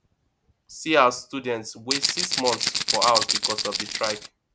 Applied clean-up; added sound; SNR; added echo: none; Rattle (instrument); -2 dB; none.